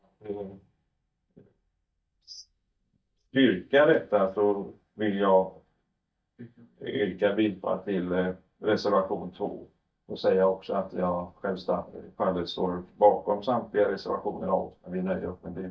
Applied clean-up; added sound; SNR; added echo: neural mask model DeepFilterNet 3.